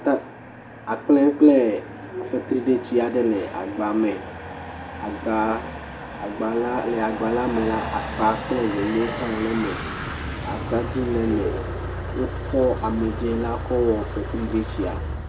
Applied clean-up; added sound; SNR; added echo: none; Motor vehicle (road); 8 dB; none.